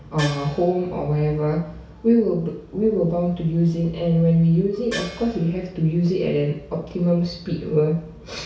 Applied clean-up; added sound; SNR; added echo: none; Gong; 14 dB; reverberation time 0.6 s.